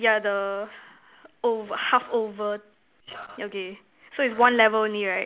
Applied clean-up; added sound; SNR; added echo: none; none; none; none.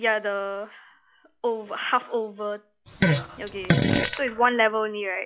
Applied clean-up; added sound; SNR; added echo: classical method log-MMSE.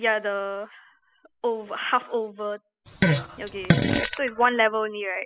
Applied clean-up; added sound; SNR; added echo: classical method spectral subtraction.